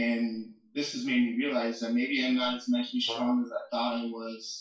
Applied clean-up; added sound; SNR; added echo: classical method WPE with log-MMSE.